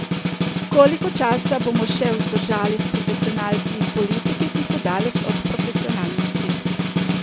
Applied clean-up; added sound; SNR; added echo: none; Snare drum; -1 dB; none.